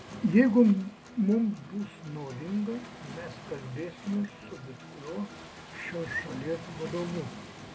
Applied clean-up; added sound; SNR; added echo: none; Acoustic guitar + Waves, surf; 14 dB; none.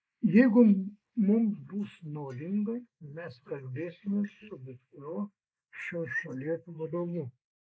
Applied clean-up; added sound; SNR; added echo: neural mask model Resemble Enhance denoiser.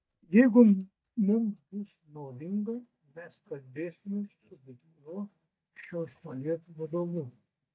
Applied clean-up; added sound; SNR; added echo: neural mask model DeepFilterNet 3.